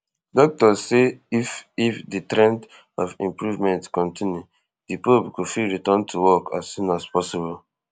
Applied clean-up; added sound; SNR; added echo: none; none; none; none.